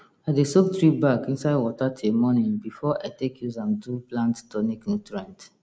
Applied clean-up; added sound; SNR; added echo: neural mask model Resemble Enhance denoiser.